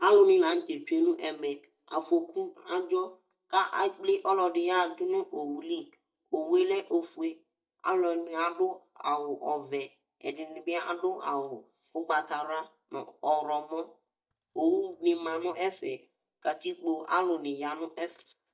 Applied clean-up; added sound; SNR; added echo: neural mask model DeepFilterNet 3.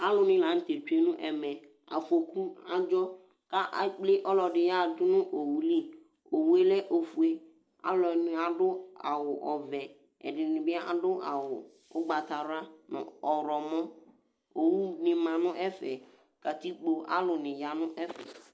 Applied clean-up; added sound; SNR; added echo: none; none; none; none.